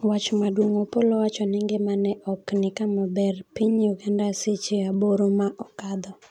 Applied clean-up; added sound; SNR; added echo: none; none; none; none.